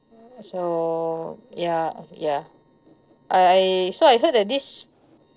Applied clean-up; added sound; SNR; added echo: neural separator model SepFormer DNS4.